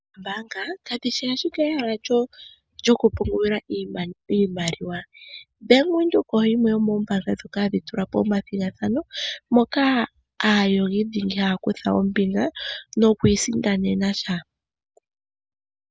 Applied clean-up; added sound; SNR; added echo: none; none; none; none.